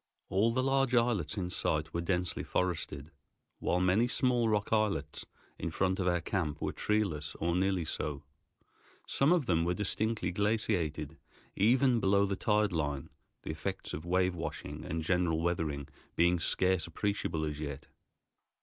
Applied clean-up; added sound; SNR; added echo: none; none; none; none.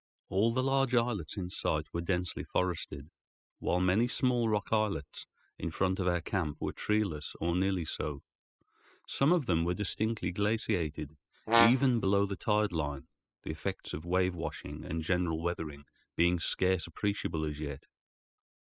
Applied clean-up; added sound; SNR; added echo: classical method spectral subtraction.